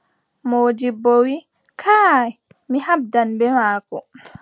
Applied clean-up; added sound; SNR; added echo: none; none; none; none.